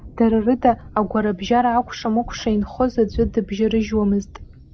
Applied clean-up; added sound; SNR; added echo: none; Thunder; 16 dB; none.